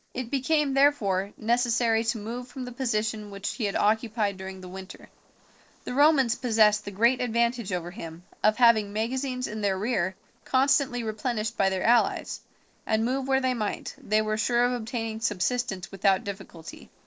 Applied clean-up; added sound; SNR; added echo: neural separator model SepFormer DNS4.